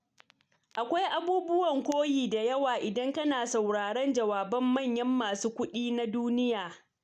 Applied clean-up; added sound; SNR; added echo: none; none; none; none.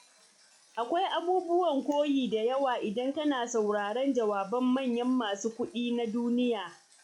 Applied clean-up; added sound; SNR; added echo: classical method log-MMSE.